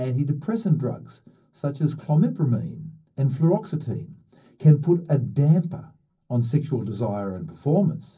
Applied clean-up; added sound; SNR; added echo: none; none; none; reverberation time 0.4 s.